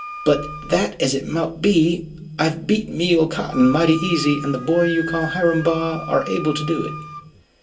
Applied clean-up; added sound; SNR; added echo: none; Wind instrument, woodwind instrument; 13 dB; reverberation time 0.2 s.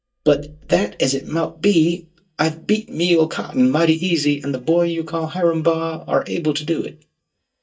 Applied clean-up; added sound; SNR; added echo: neural mask model DeepFilterNet 3.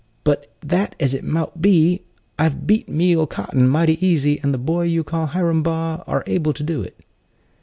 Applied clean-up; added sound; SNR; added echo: none; none; none; none.